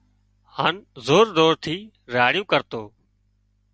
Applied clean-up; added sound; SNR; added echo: none; none; none; none.